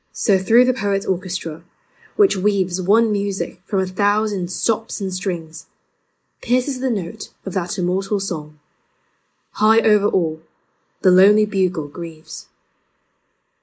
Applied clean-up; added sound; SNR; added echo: neural mask model Resemble Enhance denoiser.